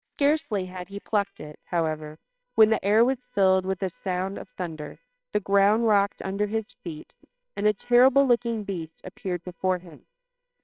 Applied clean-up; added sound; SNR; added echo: neural separator model SepFormer WHAMR!.